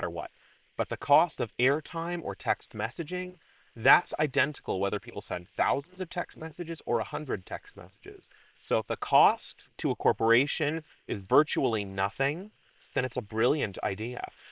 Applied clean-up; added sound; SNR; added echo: neural separator model SepFormer WHAM!.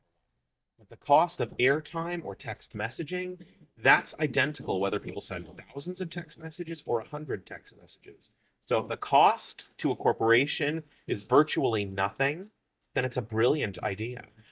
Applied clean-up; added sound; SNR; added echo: neural mask model DeepFilterNet 3.